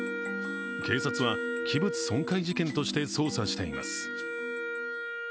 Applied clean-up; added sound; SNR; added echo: none; Wind instrument, woodwind instrument; 4 dB; none.